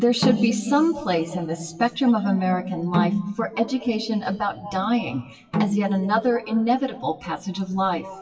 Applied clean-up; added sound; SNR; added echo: classical method WPE with log-MMSE.